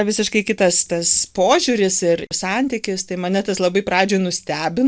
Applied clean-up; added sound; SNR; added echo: none; none; none; none.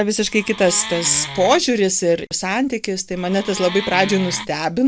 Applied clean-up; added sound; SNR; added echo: none; Wood; 11 dB; none.